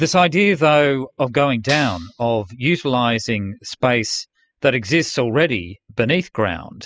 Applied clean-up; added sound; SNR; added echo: classical method spectral subtraction.